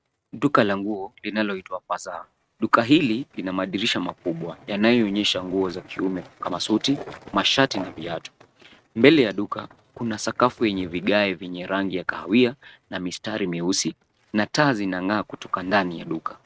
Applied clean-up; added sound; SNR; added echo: neural mask model RNNoise.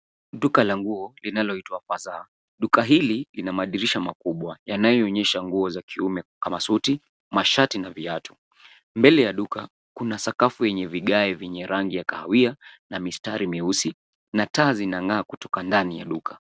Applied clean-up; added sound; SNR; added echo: none; none; none; none.